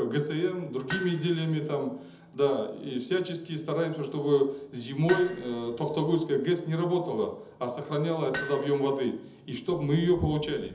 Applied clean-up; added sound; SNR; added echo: none; Hammer; 13 dB; reverberation time 1.2 s.